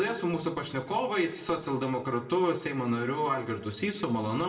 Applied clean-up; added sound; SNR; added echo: none; none; none; reverberation time 0.6 s.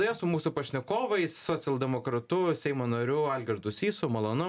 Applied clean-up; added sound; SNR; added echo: none; none; none; none.